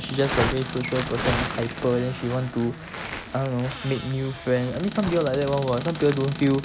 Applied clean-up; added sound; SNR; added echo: none; Squeak / Cupboard open or close; 8 dB; none.